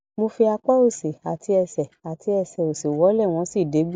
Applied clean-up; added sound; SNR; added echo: none; none; none; none.